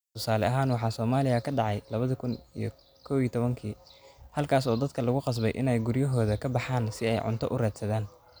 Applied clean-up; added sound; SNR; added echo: none; none; none; none.